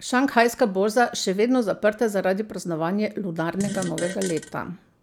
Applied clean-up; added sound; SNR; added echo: none; Fart; 12 dB; none.